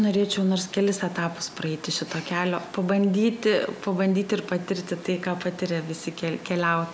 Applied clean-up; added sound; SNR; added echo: none; none; none; none.